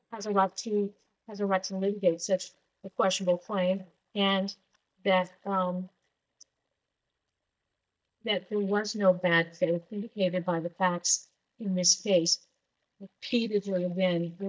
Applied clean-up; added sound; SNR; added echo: neural mask model DeepFilterNet 3.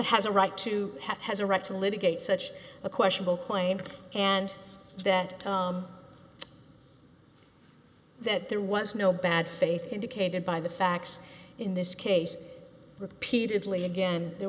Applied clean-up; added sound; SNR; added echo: none; none; none; none.